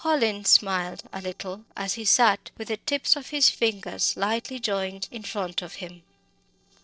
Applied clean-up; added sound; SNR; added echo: neural separator model SepFormer DNS4.